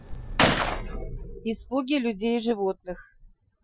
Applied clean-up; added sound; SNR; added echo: classical method Wiener filter.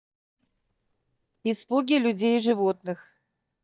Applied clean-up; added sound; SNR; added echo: neural mask model DeepFilterNet 3.